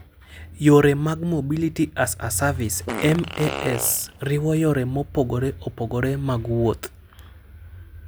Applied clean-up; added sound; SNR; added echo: none; Fart; 10 dB; none.